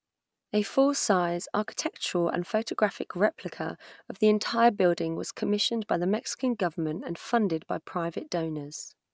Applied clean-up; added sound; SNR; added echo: none; none; none; none.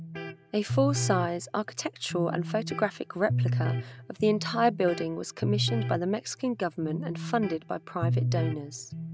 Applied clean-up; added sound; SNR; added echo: none; Electric guitar; 3 dB; none.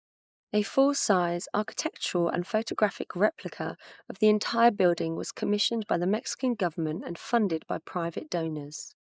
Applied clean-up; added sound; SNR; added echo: neural mask model Resemble Enhance denoiser.